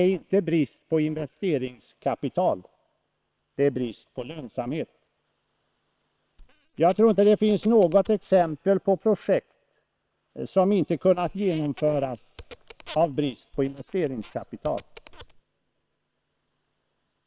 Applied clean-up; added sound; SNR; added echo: neural separator model SepFormer WHAM!.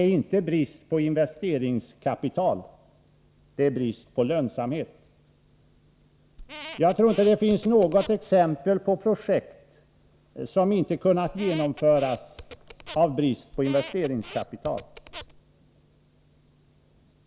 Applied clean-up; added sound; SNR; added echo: none; Squeak; 17 dB; none.